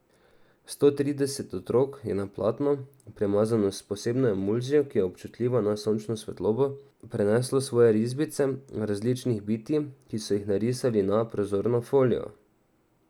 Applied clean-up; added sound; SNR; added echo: none; none; none; none.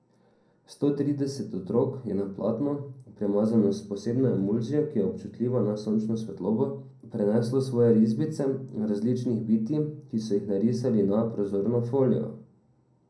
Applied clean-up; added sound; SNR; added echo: none; none; none; reverberation time 0.6 s.